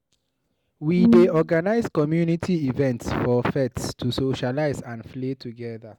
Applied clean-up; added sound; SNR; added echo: none; Brass instrument; -2 dB; none.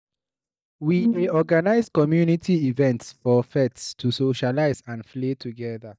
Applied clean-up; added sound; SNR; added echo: neural mask model DeepFilterNet 3.